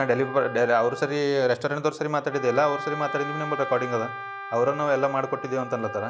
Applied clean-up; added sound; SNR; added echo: none; Wind instrument, woodwind instrument; 11 dB; none.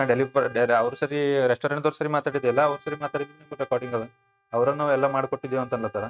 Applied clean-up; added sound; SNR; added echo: neural mask model RNNoise.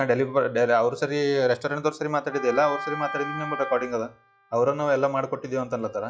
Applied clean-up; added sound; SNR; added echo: classical method log-MMSE.